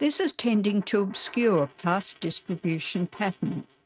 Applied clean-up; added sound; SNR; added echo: neural mask model RNNoise.